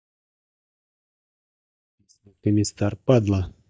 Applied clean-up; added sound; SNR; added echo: neural mask model DeepFilterNet 3.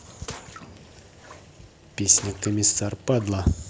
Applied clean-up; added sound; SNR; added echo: none; Bathtub (filling or washing) / Water / Splash, splatter; 20 dB; none.